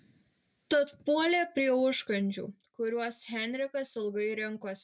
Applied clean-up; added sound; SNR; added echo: none; none; none; none.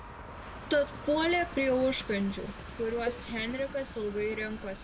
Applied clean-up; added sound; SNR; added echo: none; Train + Cowbell; 10 dB; none.